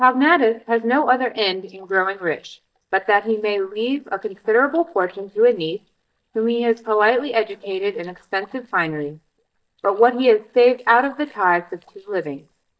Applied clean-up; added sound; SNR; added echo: neural mask model DeepFilterNet 3.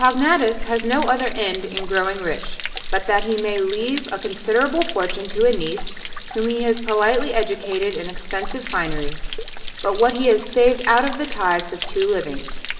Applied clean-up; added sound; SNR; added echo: none; Stream / Trickle, dribble / Splash, splatter; 5 dB; reverberation time 0.9 s.